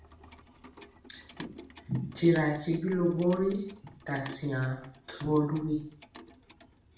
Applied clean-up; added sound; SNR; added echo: none; Clock; 18 dB; reverberation time 0.5 s.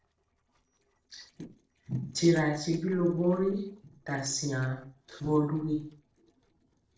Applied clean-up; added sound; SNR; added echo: neural separator model SepFormer DNS4.